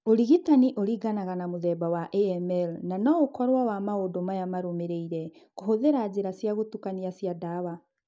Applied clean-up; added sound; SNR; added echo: none; none; none; none.